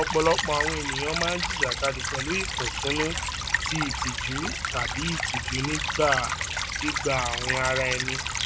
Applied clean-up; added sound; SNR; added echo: none; Wild animals + Stream / Trickle, dribble; 0 dB; none.